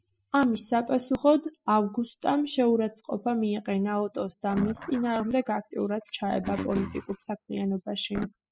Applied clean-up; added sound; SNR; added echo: classical method spectral subtraction.